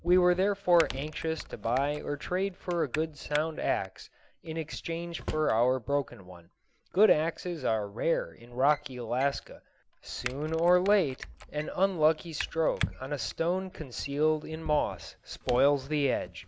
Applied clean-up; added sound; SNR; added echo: none; Typing + Drawer open or close; 15 dB; none.